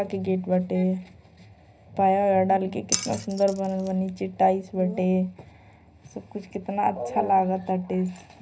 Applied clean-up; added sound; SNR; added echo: none; Glass; 7 dB; reverberation time 0.4 s.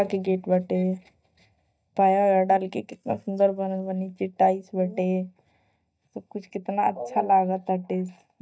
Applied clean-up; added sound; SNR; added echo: neural mask model DeepFilterNet 3.